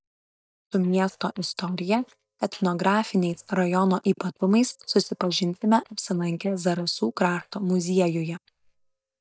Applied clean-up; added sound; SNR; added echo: neural mask model DeepFilterNet 3.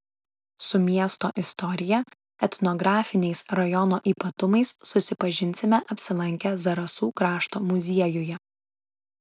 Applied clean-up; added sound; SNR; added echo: none; none; none; none.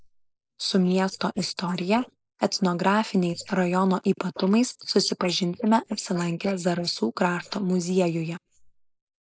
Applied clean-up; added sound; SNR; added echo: neural mask model Resemble Enhance denoiser.